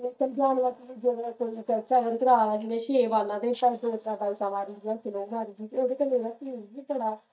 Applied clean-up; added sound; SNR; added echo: neural mask model DeepFilterNet 3.